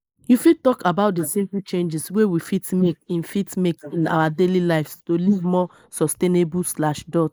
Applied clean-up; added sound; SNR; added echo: neural mask model Resemble Enhance denoiser.